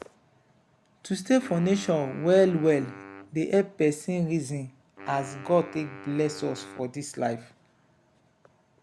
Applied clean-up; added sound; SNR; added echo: none; Wind instrument, woodwind instrument; 18 dB; none.